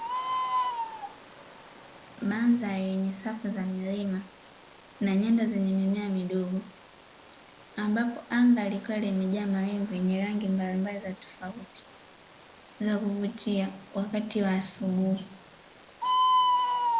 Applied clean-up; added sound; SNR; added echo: none; Bird; 5 dB; none.